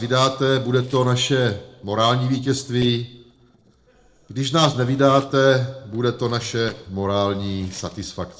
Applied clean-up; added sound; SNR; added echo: neural separator model SepFormer DNS4.